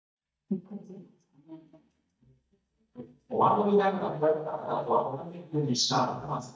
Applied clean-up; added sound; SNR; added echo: neural mask model DeepFilterNet 3.